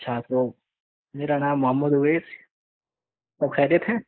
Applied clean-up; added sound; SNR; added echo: neural mask model Resemble Enhance denoiser.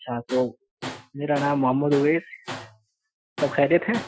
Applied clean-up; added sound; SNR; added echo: classical method Wiener filter.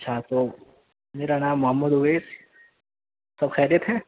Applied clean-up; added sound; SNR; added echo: none; none; none; none.